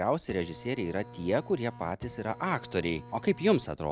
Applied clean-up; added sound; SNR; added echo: none; Printer; 16 dB; none.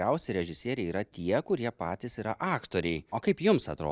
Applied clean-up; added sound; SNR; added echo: none; none; none; none.